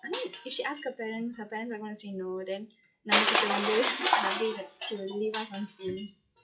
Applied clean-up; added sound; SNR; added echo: classical method WPE with log-MMSE.